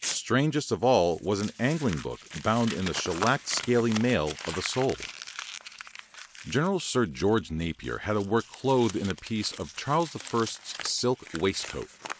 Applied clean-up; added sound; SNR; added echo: none; Crumpling, crinkling; 13 dB; none.